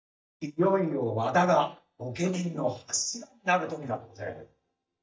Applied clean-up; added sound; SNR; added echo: neural mask model DeepFilterNet 3.